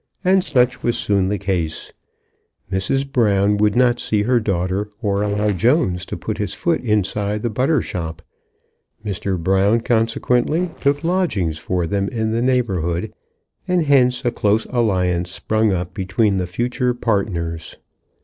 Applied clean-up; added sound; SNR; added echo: neural separator model SepFormer DNS4.